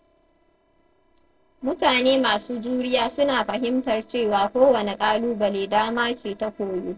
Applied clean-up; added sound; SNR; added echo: neural separator model SepFormer DNS4.